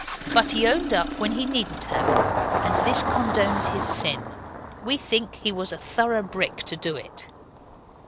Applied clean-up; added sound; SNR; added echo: none; Engine starting; 2 dB; none.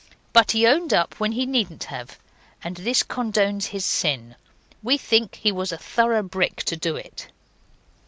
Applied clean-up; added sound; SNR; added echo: none; none; none; none.